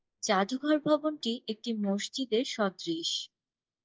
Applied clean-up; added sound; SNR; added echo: neural mask model DeepFilterNet 3.